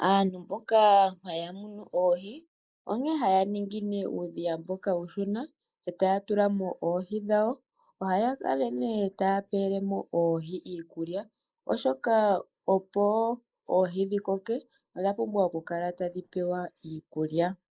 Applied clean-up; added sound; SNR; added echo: neural mask model Resemble Enhance denoiser.